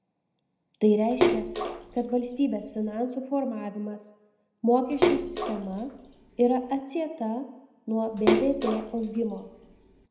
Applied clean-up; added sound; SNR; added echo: none; Splash, splatter; 1 dB; reverberation time 0.7 s.